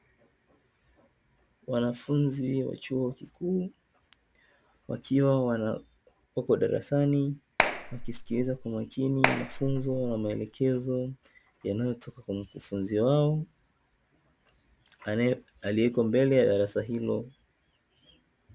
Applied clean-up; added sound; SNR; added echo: none; Clapping; 2 dB; none.